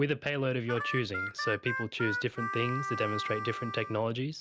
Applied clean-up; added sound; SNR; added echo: none; Harmonica; 4 dB; none.